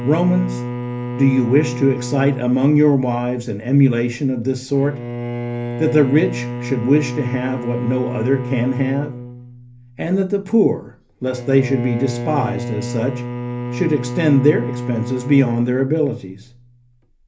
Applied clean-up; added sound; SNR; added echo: none; Bowed string instrument; 8 dB; reverberation time 0.3 s.